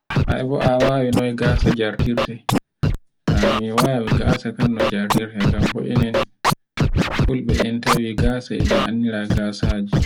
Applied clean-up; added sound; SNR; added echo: none; Scratching (performance technique); -2 dB; none.